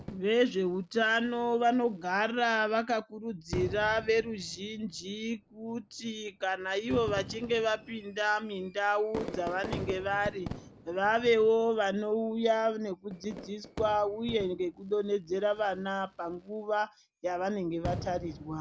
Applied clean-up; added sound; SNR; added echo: none; Fireworks; 14 dB; none.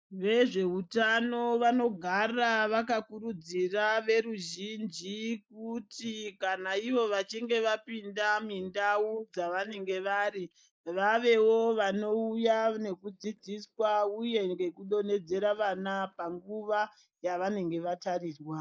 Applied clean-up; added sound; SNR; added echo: neural mask model Resemble Enhance denoiser.